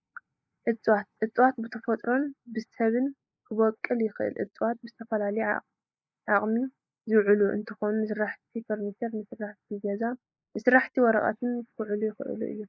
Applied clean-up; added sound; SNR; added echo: neural mask model Resemble Enhance denoiser.